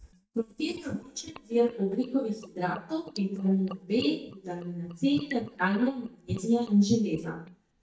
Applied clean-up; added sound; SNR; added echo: neural mask model DeepFilterNet 3.